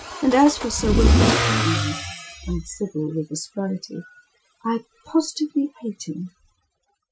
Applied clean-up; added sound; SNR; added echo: classical method Wiener filter.